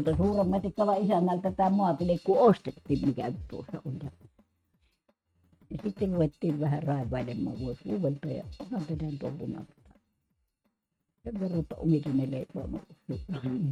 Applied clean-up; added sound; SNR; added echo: neural mask model RNNoise.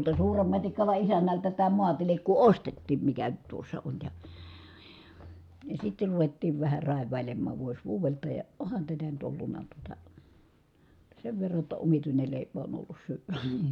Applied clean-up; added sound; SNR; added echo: none; none; none; none.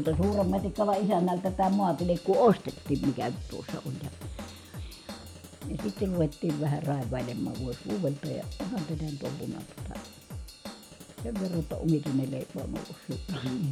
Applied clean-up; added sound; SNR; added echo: none; Drum / Drum kit; 12 dB; none.